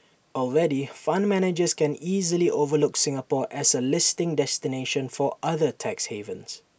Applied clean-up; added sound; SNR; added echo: none; none; none; none.